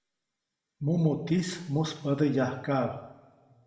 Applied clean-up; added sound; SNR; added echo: none; none; none; reverberation time 1.1 s.